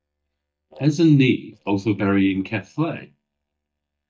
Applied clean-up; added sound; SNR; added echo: neural mask model DeepFilterNet 3.